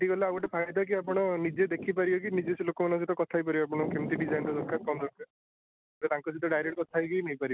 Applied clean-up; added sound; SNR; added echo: none; none; none; none.